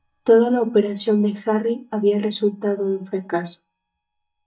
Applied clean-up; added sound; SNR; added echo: neural mask model DeepFilterNet 3.